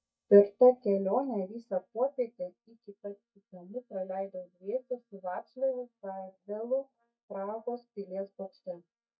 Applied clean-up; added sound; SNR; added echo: neural mask model DeepFilterNet 3.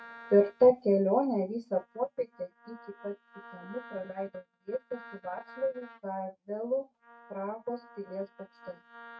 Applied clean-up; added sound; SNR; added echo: neural mask model RNNoise.